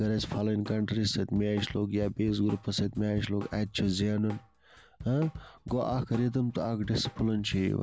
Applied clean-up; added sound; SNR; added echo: none; Drum kit; 17 dB; none.